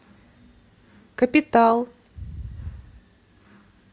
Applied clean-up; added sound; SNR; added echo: none; none; none; none.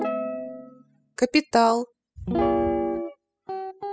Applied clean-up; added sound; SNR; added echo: classical method spectral subtraction.